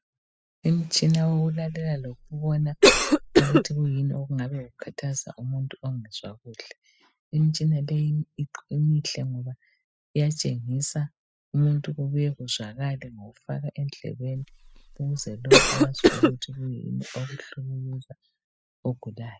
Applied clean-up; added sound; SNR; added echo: classical method spectral subtraction.